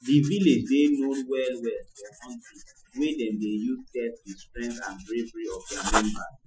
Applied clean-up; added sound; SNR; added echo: classical method Wiener filter.